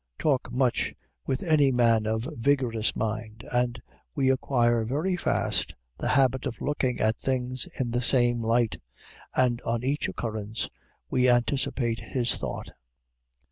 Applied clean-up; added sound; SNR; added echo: none; none; none; none.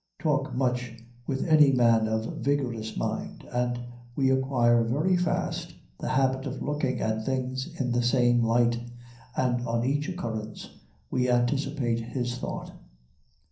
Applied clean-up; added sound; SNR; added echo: none; none; none; reverberation time 0.6 s.